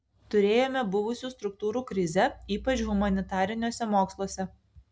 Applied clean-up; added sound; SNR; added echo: none; none; none; none.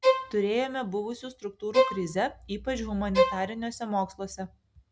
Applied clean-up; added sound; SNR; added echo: none; Bowed string instrument; -2 dB; none.